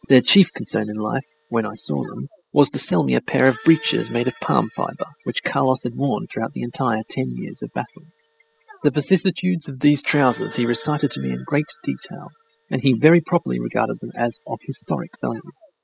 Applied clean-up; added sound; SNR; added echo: classical method spectral subtraction.